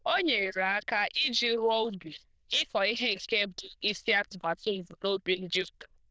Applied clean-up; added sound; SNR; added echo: neural diffusion model UNIVERSE++.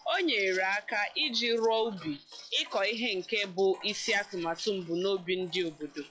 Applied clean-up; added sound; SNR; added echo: classical method log-MMSE.